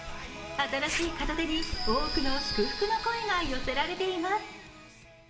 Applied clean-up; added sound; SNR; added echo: none; Zipper (clothing); 5 dB; reverberation time 0.8 s.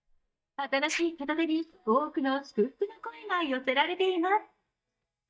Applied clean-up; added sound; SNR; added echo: neural mask model DeepFilterNet 3.